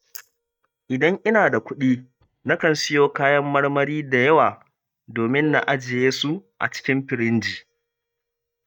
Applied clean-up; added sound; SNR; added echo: neural mask model DeepFilterNet 3.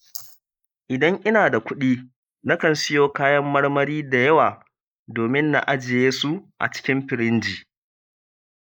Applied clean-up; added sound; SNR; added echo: neural mask model Resemble Enhance denoiser.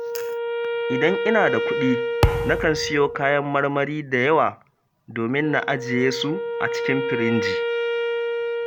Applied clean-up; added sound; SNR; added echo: none; Thump, thud + Wind instrument, woodwind instrument; 2 dB; none.